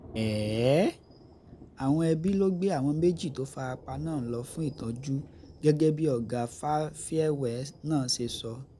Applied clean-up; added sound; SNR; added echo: none; Thunder; 19 dB; none.